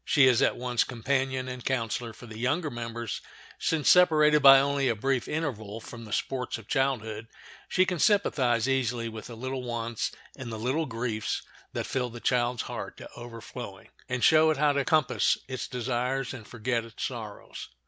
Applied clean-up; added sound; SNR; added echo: none; none; none; none.